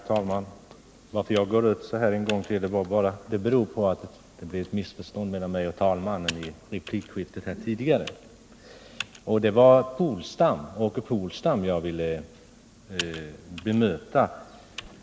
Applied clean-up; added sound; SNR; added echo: none; Computer keyboard; 19 dB; none.